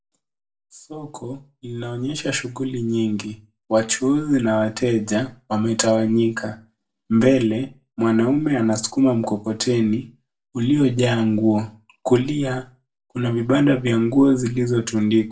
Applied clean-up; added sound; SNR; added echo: none; none; none; reverberation time 0.2 s.